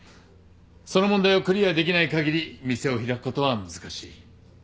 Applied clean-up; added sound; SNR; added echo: none; none; none; none.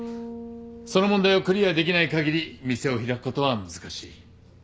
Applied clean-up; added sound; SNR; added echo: none; Bass guitar; 18 dB; none.